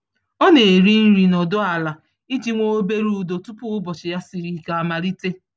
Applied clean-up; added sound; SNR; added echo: none; none; none; none.